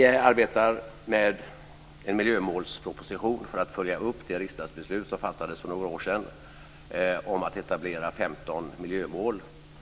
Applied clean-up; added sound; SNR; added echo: none; none; none; none.